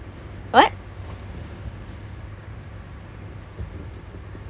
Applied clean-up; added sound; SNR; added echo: none; none; none; none.